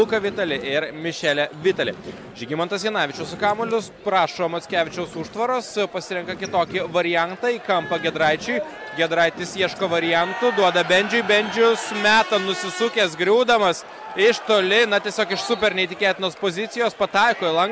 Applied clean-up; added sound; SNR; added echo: none; none; none; none.